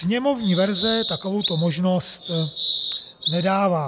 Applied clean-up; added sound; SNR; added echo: none; Bird vocalization, bird call, bird song; 1 dB; none.